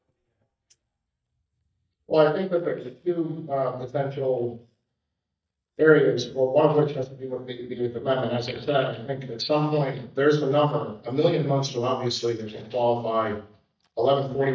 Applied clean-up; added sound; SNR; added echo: neural mask model DeepFilterNet 3.